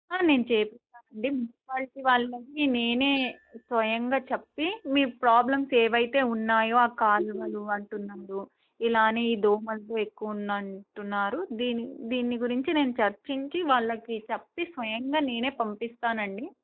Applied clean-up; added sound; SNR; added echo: neural mask model DeepFilterNet 3.